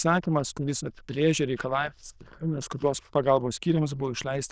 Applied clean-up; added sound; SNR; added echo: neural diffusion model UNIVERSE++.